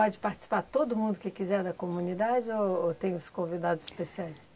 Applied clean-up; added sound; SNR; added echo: none; none; none; none.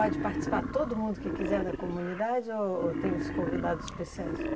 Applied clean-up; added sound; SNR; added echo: none; Wild animals; 2 dB; none.